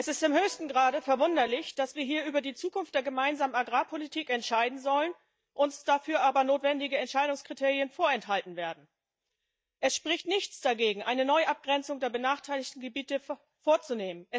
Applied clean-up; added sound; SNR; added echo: neural mask model DeepFilterNet 3.